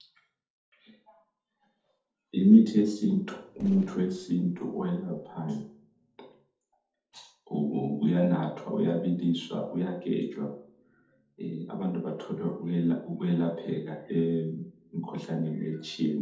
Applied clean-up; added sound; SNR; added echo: neural separator model SepFormer DNS4.